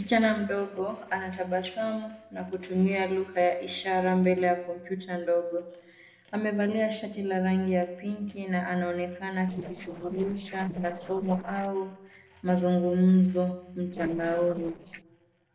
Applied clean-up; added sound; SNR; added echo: neural separator model SepFormer DNS4.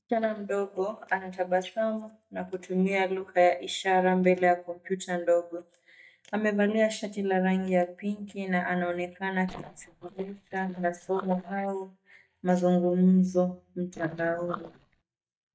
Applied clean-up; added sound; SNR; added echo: neural mask model DeepFilterNet 3.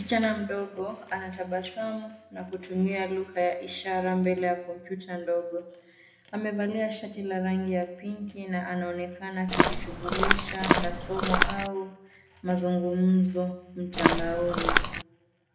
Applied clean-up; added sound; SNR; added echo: none; Walk, footsteps; -5 dB; reverberation time 0.9 s.